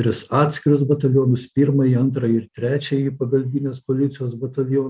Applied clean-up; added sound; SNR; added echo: none; none; none; none.